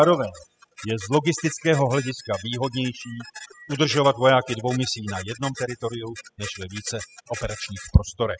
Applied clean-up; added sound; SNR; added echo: classical method spectral subtraction.